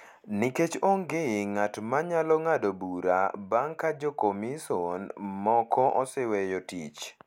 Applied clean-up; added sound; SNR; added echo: none; none; none; none.